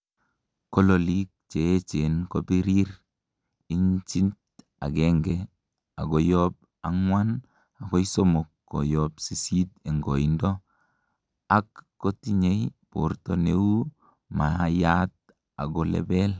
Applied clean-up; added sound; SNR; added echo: none; none; none; none.